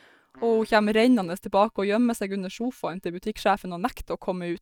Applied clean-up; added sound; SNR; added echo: neural mask model DeepFilterNet 3.